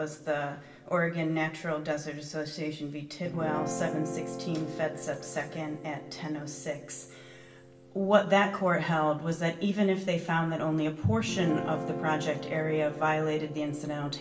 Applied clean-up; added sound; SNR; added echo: none; Guitar; 11 dB; reverberation time 0.8 s.